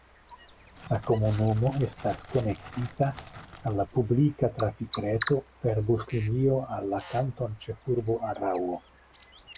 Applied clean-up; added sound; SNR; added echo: none; Crackle + Bird vocalization, bird call, bird song; 14 dB; none.